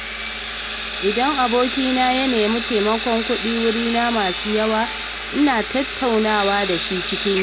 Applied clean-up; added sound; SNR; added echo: none; Sawing; 2 dB; none.